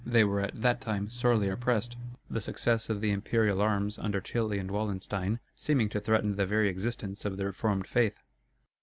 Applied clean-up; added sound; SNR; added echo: none; none; none; none.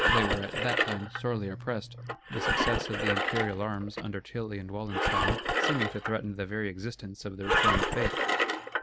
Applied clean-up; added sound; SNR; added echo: none; Engine; -3 dB; none.